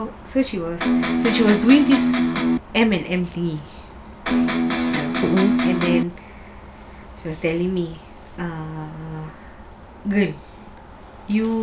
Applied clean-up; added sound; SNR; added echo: none; Electric guitar; -3 dB; none.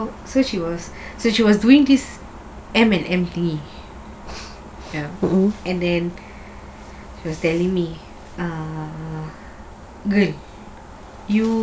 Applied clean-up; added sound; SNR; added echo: none; none; none; none.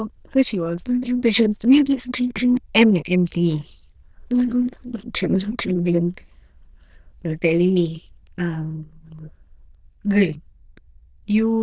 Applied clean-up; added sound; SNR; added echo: neural diffusion model UNIVERSE++.